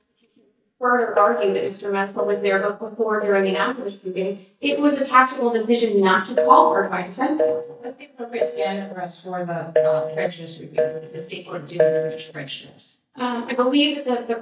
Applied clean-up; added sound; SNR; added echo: neural mask model DeepFilterNet 3.